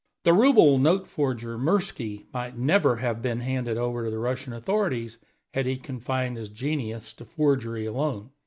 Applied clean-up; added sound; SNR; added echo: none; none; none; none.